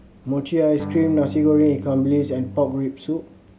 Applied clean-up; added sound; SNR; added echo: none; Electric guitar / Strum; 11 dB; none.